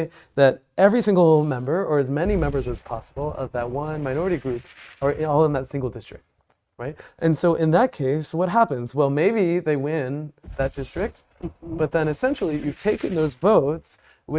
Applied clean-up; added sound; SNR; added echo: neural mask model RNNoise.